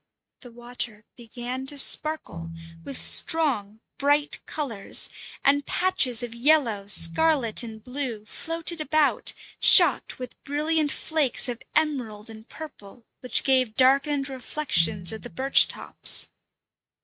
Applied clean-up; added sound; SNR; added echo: neural mask model RNNoise.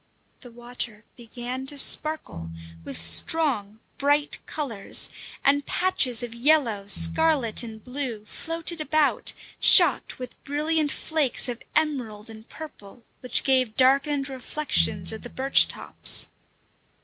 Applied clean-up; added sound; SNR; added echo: none; Piano; 12 dB; none.